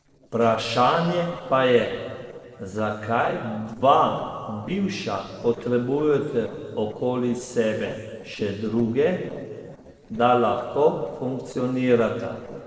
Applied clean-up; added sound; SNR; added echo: neural separator model SepFormer DNS4.